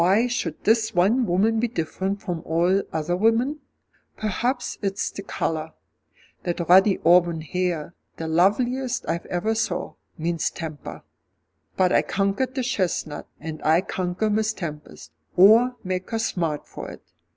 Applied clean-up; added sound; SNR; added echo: none; none; none; none.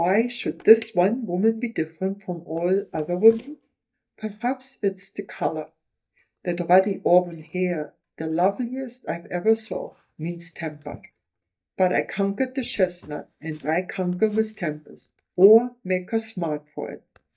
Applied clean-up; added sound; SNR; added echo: neural mask model DeepFilterNet 3.